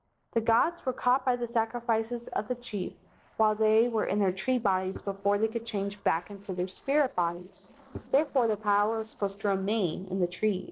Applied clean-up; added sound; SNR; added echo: neural separator model SepFormer DNS4.